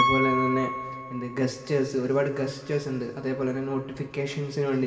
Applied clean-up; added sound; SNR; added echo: none; Piano; 5 dB; reverberation time 2.1 s.